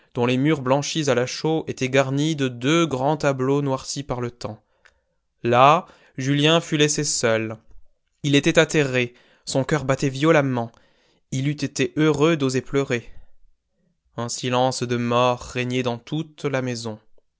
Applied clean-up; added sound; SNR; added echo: none; none; none; none.